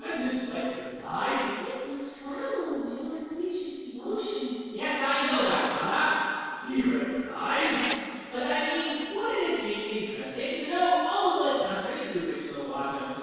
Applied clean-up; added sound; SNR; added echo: neural separator model SepFormer DNS4.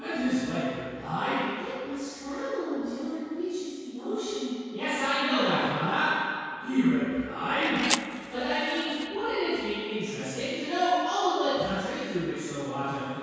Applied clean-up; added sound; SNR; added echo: none; Fire; 7 dB; reverberation time 2.0 s.